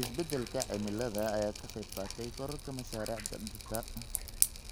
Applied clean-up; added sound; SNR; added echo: none; Drip; 2 dB; none.